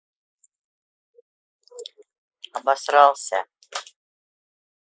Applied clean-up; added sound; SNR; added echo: neural mask model Resemble Enhance denoiser.